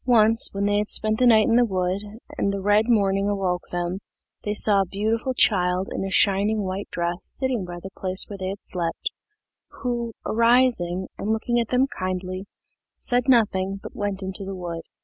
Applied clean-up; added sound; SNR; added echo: none; none; none; none.